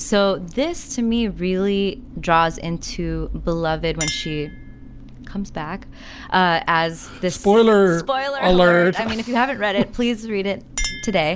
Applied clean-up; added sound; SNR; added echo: none; Chink, clink; 19 dB; none.